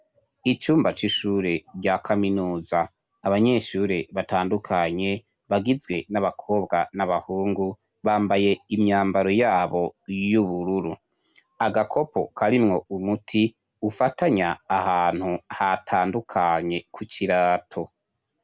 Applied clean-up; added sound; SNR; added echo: none; none; none; none.